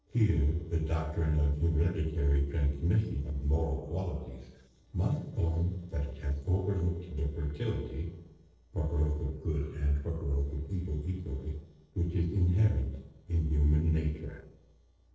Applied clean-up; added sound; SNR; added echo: neural separator model SepFormer DNS4.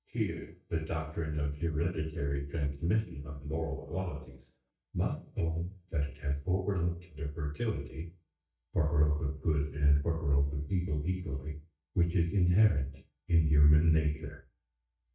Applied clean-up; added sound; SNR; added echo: neural mask model DeepFilterNet 3.